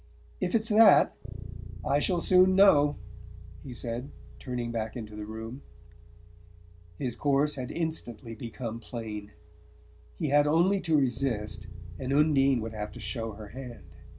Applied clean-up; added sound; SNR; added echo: none; Bass guitar; 14 dB; none.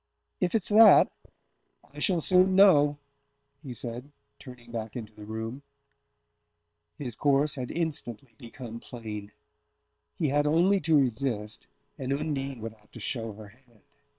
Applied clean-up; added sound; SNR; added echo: neural separator model SepFormer WHAM!.